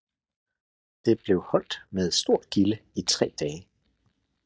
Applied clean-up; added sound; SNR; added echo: neural mask model DeepFilterNet 3.